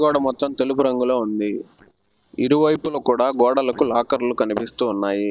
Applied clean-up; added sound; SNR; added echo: neural separator model SepFormer DNS4.